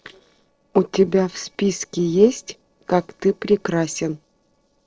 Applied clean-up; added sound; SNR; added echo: neural separator model SepFormer DNS4.